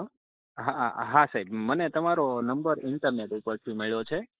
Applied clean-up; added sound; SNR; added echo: neural mask model Resemble Enhance denoiser.